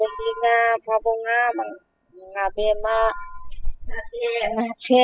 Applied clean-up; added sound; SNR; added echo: classical method spectral subtraction.